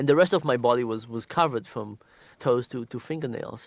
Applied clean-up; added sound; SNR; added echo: none; none; none; none.